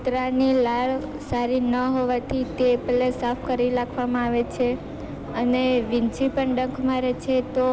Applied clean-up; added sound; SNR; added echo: none; none; none; none.